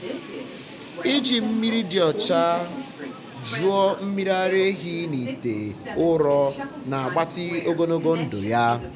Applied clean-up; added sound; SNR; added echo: none; Subway, metro, underground; 11 dB; none.